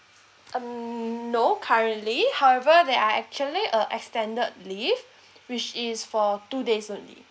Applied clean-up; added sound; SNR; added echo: none; none; none; none.